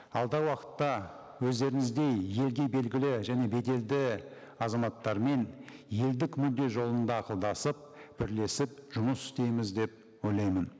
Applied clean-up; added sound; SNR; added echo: none; none; none; none.